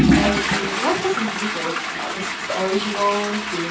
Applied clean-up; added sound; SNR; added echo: none; Toilet flush / Water; -3 dB; reverberation time 0.3 s.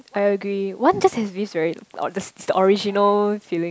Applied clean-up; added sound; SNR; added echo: none; none; none; none.